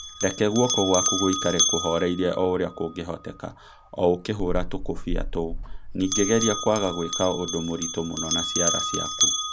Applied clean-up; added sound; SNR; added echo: none; Bell; -1 dB; none.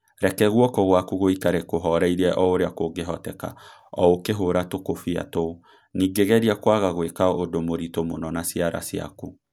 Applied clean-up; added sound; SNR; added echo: none; none; none; none.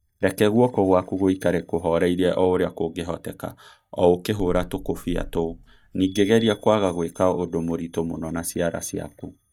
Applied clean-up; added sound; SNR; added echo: neural mask model DeepFilterNet 3.